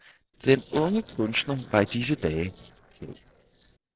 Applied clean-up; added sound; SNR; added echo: neural separator model SepFormer DNS4.